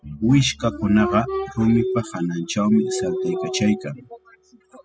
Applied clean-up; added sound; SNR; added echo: classical method spectral subtraction.